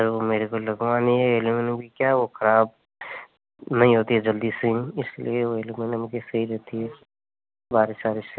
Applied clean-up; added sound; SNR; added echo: none; none; none; none.